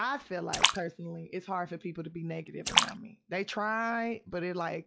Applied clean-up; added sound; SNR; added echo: classical method log-MMSE.